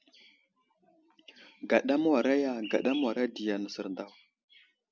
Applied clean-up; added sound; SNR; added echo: none; none; none; none.